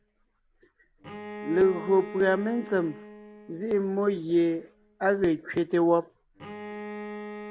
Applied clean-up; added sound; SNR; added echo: none; Bowed string instrument; 15 dB; none.